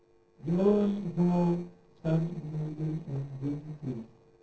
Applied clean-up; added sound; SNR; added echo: neural separator model SepFormer DNS4.